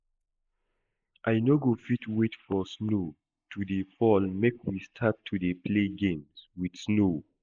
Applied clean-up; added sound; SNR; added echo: neural mask model Resemble Enhance denoiser.